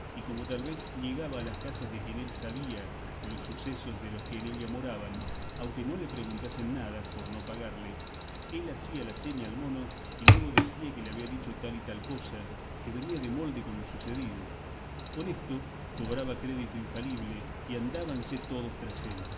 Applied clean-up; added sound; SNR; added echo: none; Alarm; -4 dB; reverberation time 0.7 s.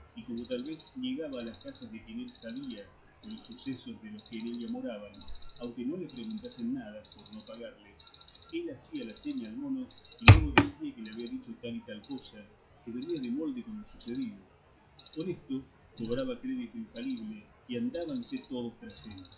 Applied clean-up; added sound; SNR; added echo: classical method WPE with log-MMSE.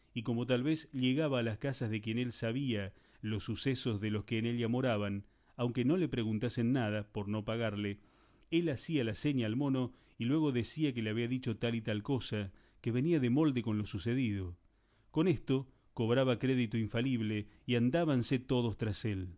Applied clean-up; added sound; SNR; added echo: none; none; none; none.